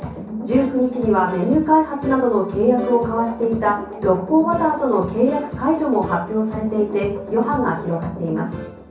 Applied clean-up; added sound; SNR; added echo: none; none; none; reverberation time 0.6 s.